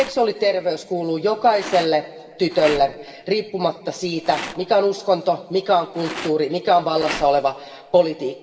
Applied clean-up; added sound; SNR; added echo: none; Rattle; 16 dB; reverberation time 1.6 s.